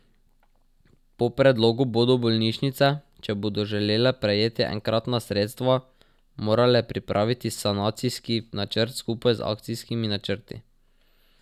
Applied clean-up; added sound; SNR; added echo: none; none; none; none.